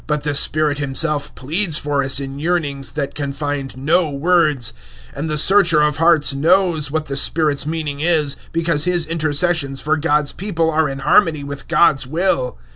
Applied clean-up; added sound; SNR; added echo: none; none; none; none.